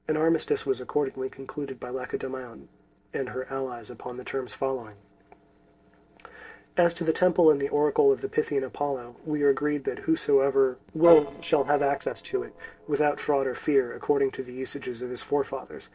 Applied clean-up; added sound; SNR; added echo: neural separator model SepFormer DNS4.